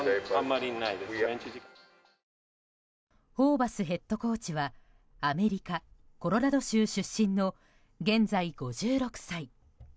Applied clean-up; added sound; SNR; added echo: none; none; none; none.